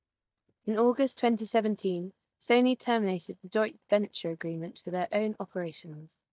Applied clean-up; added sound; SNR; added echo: neural mask model DeepFilterNet 3.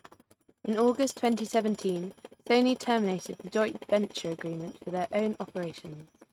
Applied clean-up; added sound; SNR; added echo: neural mask model RNNoise.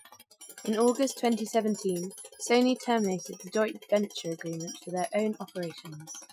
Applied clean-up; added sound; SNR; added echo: classical method Wiener filter.